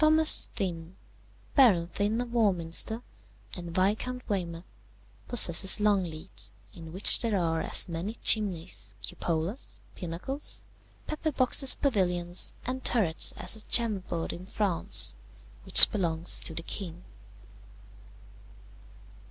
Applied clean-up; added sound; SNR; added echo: none; none; none; none.